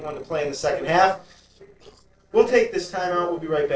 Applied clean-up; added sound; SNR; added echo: neural separator model SepFormer DNS4.